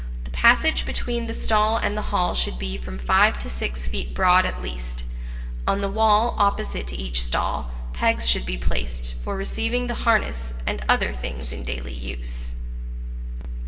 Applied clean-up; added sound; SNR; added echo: none; Rattle (instrument); 19 dB; reverberation time 0.9 s.